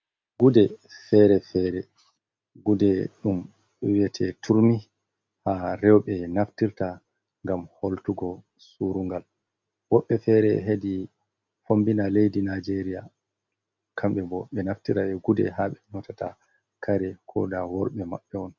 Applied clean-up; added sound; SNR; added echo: none; none; none; none.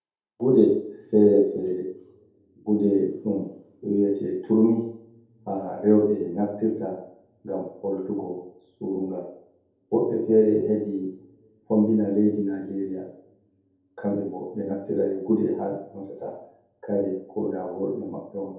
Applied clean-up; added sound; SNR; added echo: none; none; none; reverberation time 0.7 s.